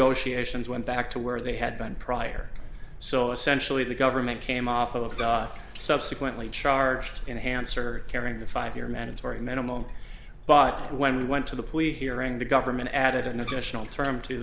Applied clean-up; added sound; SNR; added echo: none; Bathtub (filling or washing); 10 dB; none.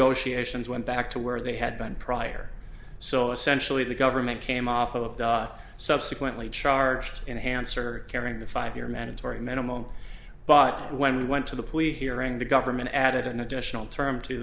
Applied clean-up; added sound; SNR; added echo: none; none; none; none.